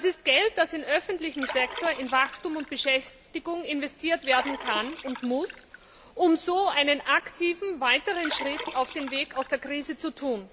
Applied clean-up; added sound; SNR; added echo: none; Liquid; 12 dB; none.